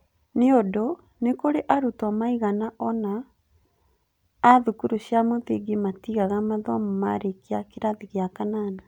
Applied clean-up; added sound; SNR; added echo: none; none; none; none.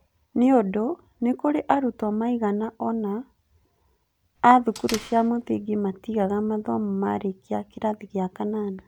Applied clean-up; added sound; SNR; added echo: none; Door; 16 dB; none.